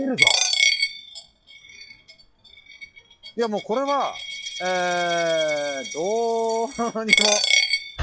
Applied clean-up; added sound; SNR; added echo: classical method log-MMSE.